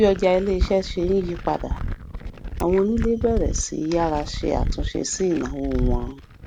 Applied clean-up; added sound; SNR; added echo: none; Glass; 5 dB; none.